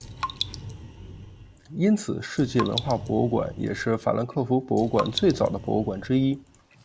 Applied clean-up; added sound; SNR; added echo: none; Raindrop; 11 dB; none.